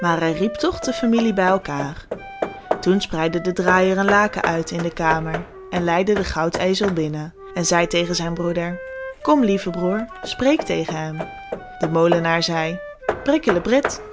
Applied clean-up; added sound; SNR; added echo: none; Hammer / Wood + Wind instrument, woodwind instrument; 9 dB; none.